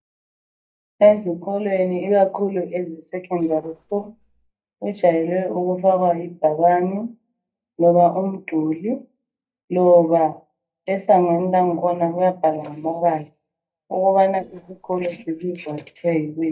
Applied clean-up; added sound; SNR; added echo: neural mask model DeepFilterNet 3.